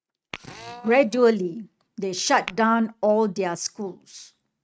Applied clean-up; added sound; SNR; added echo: neural mask model RNNoise.